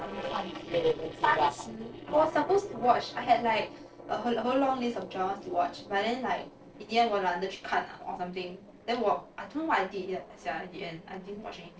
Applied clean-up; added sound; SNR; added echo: neural separator model SepFormer DNS4.